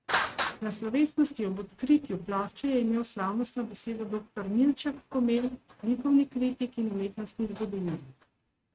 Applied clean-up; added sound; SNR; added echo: neural mask model RNNoise.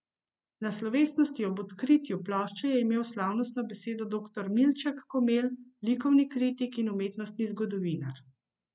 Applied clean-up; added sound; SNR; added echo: none; none; none; none.